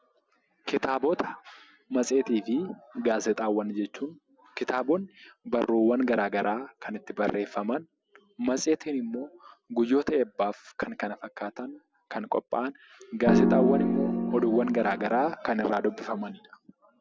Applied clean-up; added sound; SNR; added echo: none; Piano; -3 dB; none.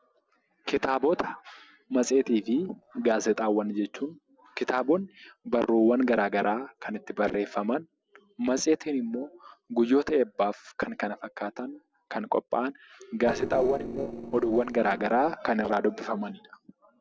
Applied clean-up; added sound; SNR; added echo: neural separator model SepFormer DNS4.